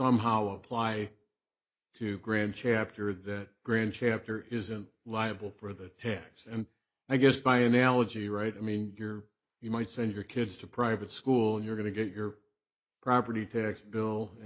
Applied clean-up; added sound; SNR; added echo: neural mask model Resemble Enhance denoiser.